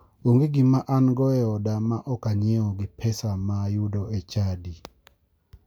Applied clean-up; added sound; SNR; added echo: none; none; none; none.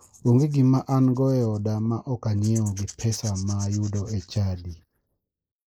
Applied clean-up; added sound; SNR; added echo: neural mask model Resemble Enhance denoiser.